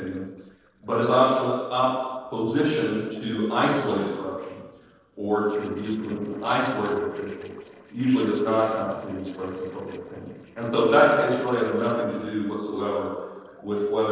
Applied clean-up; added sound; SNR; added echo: neural separator model SepFormer DNS4.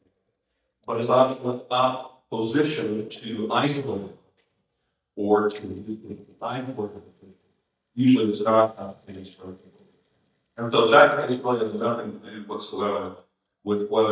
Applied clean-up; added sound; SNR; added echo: neural mask model DeepFilterNet 3.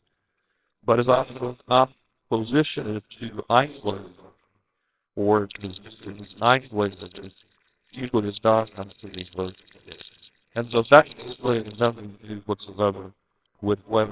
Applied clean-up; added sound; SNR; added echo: neural separator model SepFormer WHAMR!.